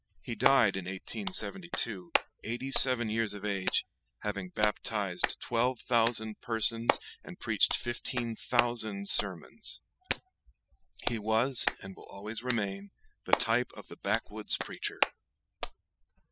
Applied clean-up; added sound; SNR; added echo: classical method spectral subtraction.